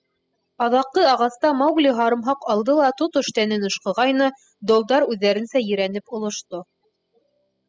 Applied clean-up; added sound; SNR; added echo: classical method spectral subtraction.